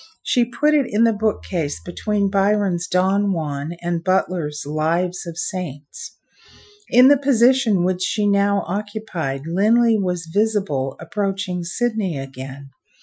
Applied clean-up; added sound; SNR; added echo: classical method Wiener filter.